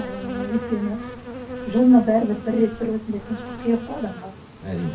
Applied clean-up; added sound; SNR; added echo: none; Insect; 12 dB; reverberation time 0.3 s.